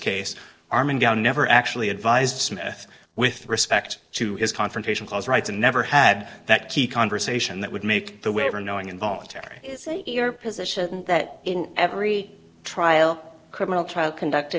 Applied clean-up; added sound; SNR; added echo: neural separator model SepFormer DNS4.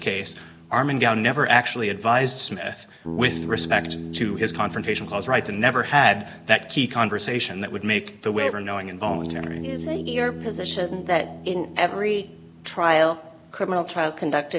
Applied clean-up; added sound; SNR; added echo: none; Bass guitar; 13 dB; none.